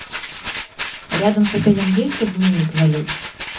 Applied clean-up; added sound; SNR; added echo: none; Rattle; 9 dB; reverberation time 0.4 s.